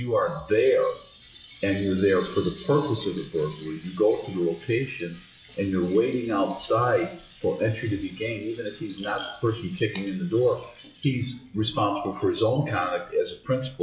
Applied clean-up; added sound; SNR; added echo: classical method log-MMSE.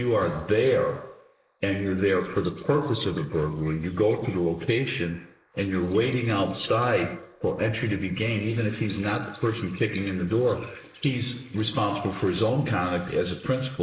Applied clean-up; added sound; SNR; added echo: neural mask model Resemble Enhance denoiser.